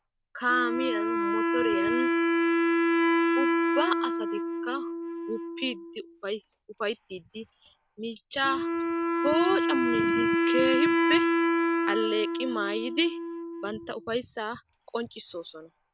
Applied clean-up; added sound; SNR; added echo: none; Wind instrument, woodwind instrument; -5 dB; none.